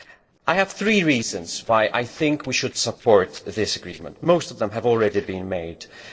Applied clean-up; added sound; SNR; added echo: neural separator model SepFormer DNS4.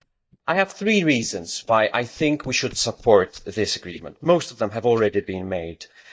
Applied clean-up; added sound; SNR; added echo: neural mask model DeepFilterNet 3.